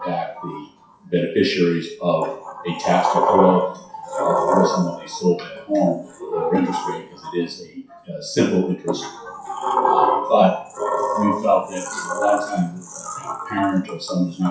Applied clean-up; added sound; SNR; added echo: classical method WPE with log-MMSE.